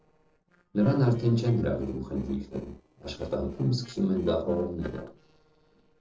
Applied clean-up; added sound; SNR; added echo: neural separator model SepFormer DNS4.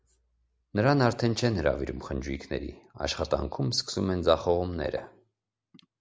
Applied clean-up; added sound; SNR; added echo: none; none; none; none.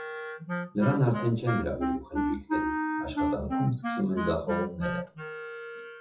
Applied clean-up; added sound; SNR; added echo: classical method WPE with log-MMSE.